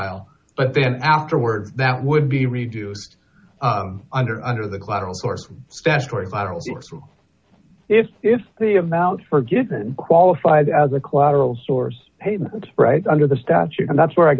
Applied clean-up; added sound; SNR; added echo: none; none; none; none.